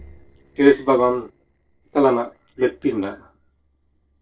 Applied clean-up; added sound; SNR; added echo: neural separator model SepFormer DNS4.